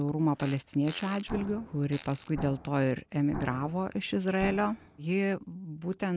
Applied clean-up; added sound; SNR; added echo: none; Explosion + Fart; 13 dB; none.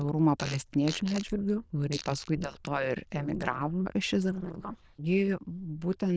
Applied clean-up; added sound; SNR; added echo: neural diffusion model UNIVERSE++.